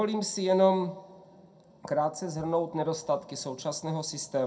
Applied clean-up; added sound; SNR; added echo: none; none; none; reverberation time 0.2 s.